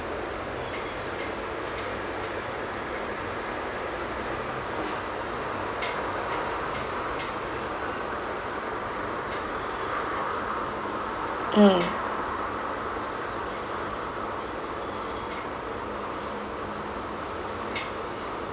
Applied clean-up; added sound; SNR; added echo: none; none; none; none.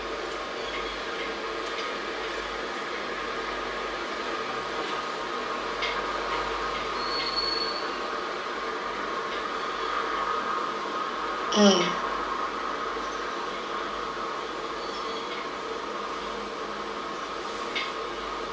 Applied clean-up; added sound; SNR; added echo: none; none; none; reverberation time 0.2 s.